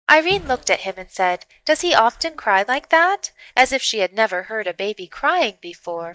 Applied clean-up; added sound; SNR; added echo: neural mask model DeepFilterNet 3.